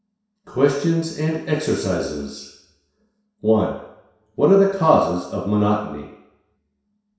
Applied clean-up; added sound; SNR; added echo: none; none; none; reverberation time 0.7 s.